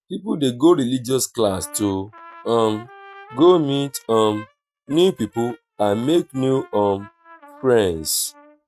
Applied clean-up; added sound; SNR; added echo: neural mask model RNNoise.